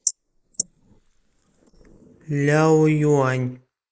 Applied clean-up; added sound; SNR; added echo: neural mask model Resemble Enhance denoiser.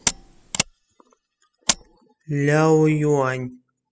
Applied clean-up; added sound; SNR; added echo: classical method spectral subtraction.